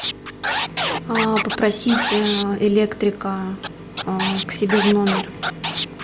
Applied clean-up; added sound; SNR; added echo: none; Scratching (performance technique); 5 dB; none.